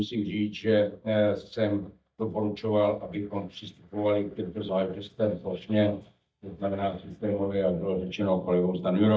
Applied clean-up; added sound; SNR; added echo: neural mask model DeepFilterNet 3.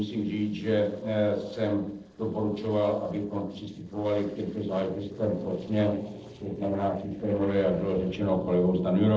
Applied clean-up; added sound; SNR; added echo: neural separator model SepFormer DNS4.